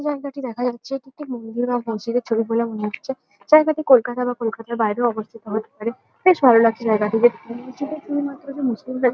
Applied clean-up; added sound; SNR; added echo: none; none; none; none.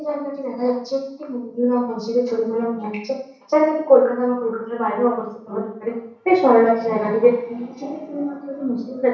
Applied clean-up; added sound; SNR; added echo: none; none; none; reverberation time 0.7 s.